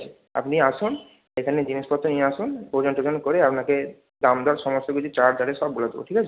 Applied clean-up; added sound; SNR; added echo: none; none; none; none.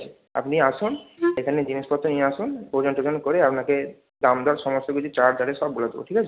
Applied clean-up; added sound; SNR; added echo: none; Wind instrument, woodwind instrument; 3 dB; none.